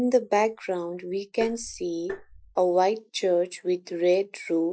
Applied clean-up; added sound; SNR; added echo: classical method Wiener filter.